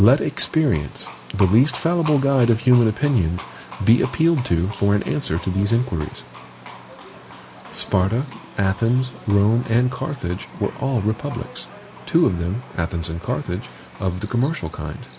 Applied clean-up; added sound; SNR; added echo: none; Livestock, farm animals, working animals; 19 dB; none.